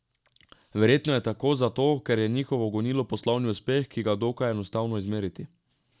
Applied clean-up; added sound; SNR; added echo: none; none; none; none.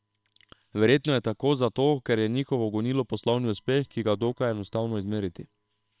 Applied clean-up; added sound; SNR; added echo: neural separator model SepFormer WHAM!.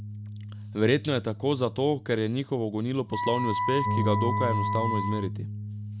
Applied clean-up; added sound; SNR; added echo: none; Wind instrument, woodwind instrument + Bass guitar; 3 dB; none.